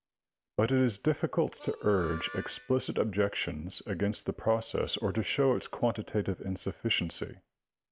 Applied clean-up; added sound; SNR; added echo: none; Harmonica; 15 dB; none.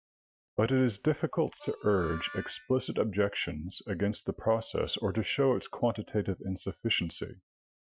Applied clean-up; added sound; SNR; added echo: classical method Wiener filter.